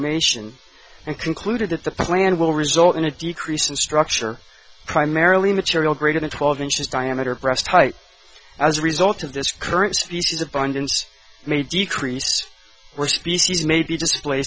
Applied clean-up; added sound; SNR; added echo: none; none; none; none.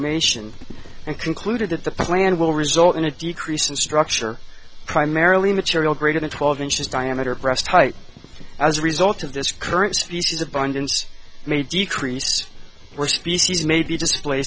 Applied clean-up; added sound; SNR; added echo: none; Livestock, farm animals, working animals; 14 dB; none.